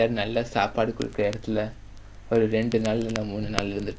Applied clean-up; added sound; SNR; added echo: none; Crackle; 12 dB; none.